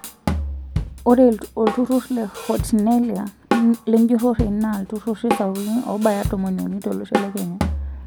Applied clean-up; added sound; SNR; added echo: none; Drum kit; 7 dB; none.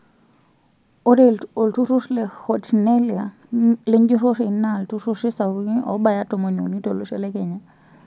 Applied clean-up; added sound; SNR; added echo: none; none; none; none.